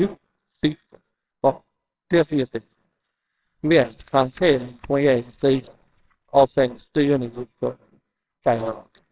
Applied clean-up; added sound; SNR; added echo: neural separator model SepFormer WHAMR!.